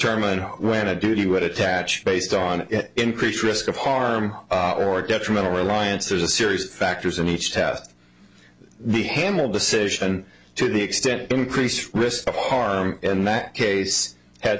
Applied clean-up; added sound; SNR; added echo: none; none; none; none.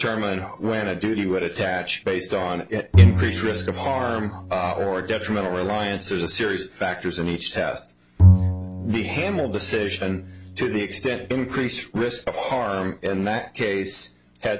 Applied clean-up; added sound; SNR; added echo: none; Bowed string instrument; -3 dB; none.